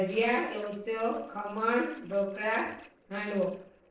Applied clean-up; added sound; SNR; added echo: neural separator model SepFormer DNS4.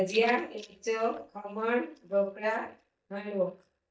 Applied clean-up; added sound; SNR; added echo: neural mask model DeepFilterNet 3.